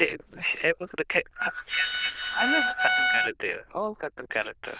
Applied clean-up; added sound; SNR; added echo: neural diffusion model UNIVERSE++.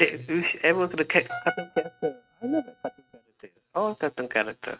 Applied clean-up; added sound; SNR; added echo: neural mask model RNNoise.